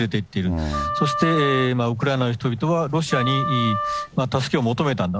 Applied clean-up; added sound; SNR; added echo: none; Wind instrument, woodwind instrument; 6 dB; none.